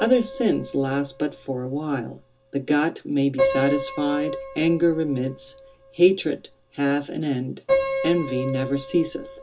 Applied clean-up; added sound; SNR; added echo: none; Piano; 7 dB; reverberation time 0.2 s.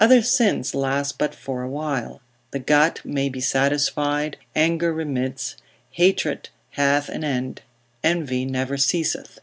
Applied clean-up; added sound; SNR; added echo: none; none; none; none.